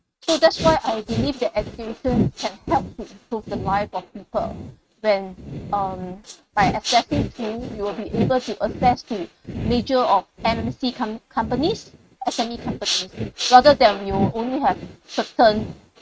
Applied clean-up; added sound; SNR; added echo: neural mask model RNNoise.